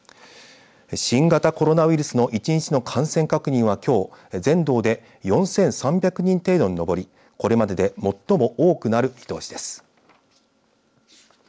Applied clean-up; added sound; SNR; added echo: none; none; none; none.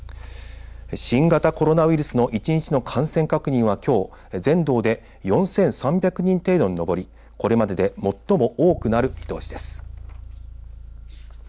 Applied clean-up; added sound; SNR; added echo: none; Bass guitar; 18 dB; none.